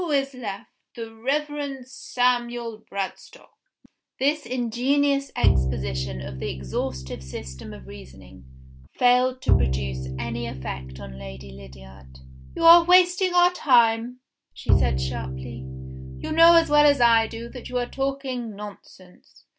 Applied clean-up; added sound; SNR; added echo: none; Bowed string instrument; 2 dB; none.